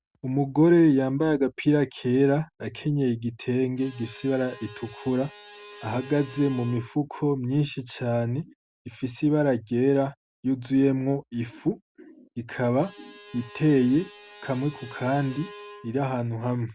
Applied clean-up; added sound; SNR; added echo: none; Bowed string instrument; 20 dB; none.